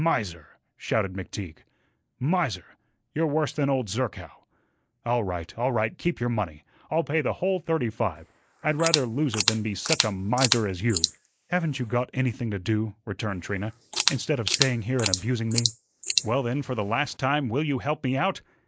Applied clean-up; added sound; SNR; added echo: neural mask model Resemble Enhance denoiser.